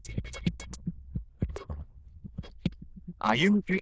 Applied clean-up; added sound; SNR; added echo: neural diffusion model UNIVERSE++.